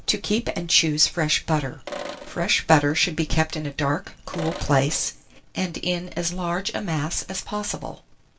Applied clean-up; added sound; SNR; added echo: none; Sink (filling or washing); 12 dB; reverberation time 0.2 s.